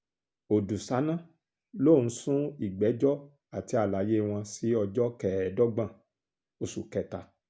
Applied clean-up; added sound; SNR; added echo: none; none; none; none.